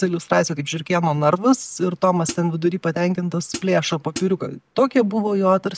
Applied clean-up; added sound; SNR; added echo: none; Hi-hat; 13 dB; none.